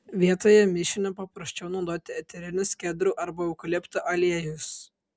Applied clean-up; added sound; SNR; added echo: none; none; none; none.